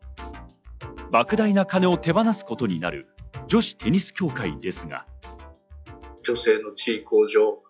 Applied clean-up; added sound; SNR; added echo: classical method log-MMSE.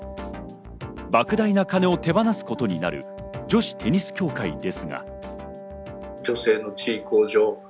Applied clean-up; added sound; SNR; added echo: none; Wind instrument, woodwind instrument; 14 dB; none.